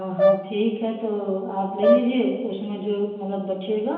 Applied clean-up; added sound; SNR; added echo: none; Brass instrument; 0 dB; reverberation time 1.0 s.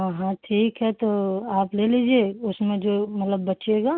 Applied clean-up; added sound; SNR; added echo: none; none; none; none.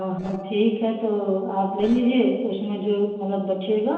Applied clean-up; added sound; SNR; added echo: neural separator model SepFormer DNS4.